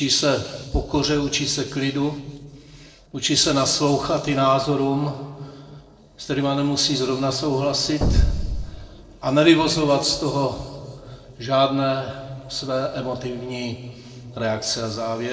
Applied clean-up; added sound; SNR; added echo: neural separator model SepFormer DNS4.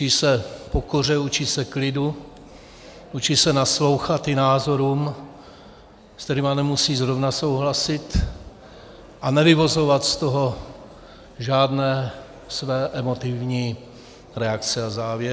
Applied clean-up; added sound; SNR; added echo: none; none; none; none.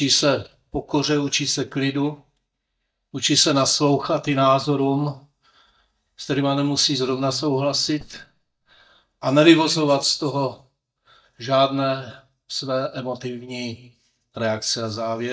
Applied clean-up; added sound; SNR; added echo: neural mask model DeepFilterNet 3.